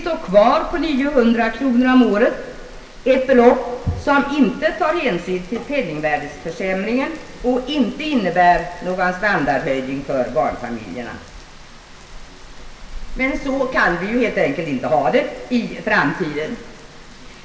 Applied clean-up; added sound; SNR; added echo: none; Rain; 17 dB; reverberation time 0.5 s.